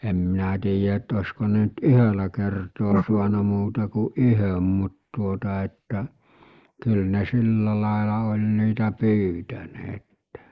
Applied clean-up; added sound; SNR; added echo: neural mask model Resemble Enhance denoiser.